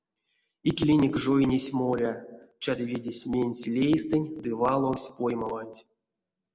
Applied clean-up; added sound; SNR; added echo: none; none; none; none.